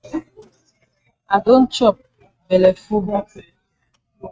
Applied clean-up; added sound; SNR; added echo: neural mask model RNNoise.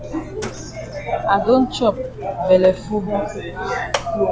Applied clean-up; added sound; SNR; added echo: none; Mechanisms; 12 dB; none.